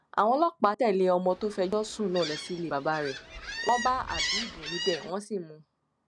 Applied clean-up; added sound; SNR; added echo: none; Gull, seagull; 8 dB; none.